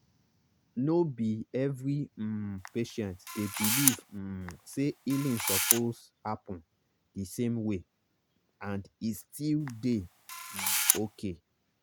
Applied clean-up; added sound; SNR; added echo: none; Camera; -1 dB; none.